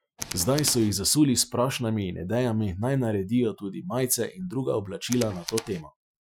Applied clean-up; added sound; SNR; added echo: classical method Wiener filter.